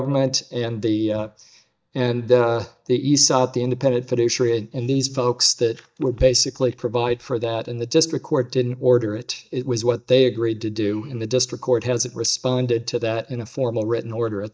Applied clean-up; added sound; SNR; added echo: neural mask model DeepFilterNet 3.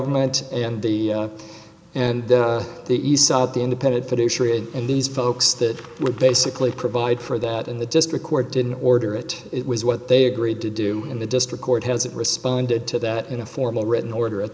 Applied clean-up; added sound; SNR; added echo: none; none; none; none.